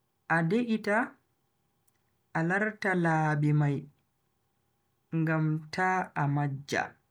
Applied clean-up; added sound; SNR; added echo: none; none; none; none.